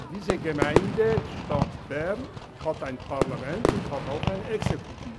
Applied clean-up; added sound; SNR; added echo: none; Fireworks; -1 dB; none.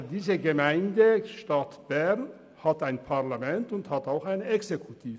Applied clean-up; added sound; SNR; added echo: none; none; none; none.